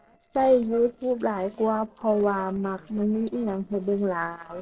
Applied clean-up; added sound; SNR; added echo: neural separator model SepFormer DNS4.